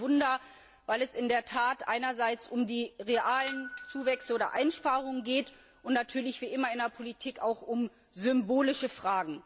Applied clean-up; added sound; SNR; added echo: none; Bell / Doorbell; 5 dB; none.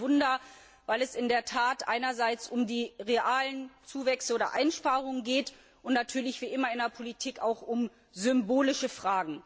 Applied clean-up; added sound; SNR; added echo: none; none; none; none.